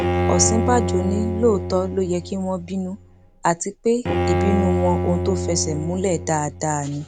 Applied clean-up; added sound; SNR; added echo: none; Bowed string instrument; 1 dB; none.